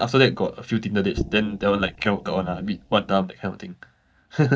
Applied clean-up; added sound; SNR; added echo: neural mask model DeepFilterNet 3.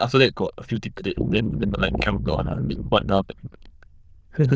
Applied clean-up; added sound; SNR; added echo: neural diffusion model UNIVERSE++.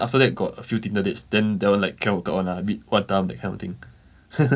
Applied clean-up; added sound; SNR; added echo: none; none; none; none.